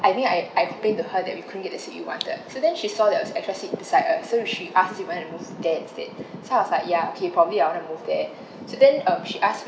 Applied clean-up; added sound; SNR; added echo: none; none; none; none.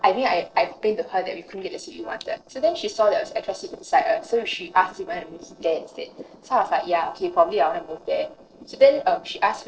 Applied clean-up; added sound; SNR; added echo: neural separator model SepFormer DNS4.